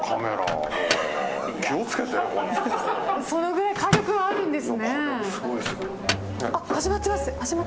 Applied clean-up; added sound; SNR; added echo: none; Microwave oven; 9 dB; none.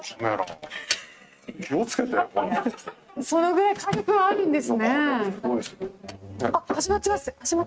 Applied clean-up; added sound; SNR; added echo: neural mask model RNNoise.